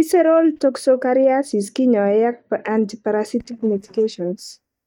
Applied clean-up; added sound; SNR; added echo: neural mask model DeepFilterNet 3.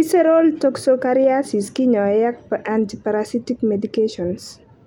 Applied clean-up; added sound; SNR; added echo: none; none; none; none.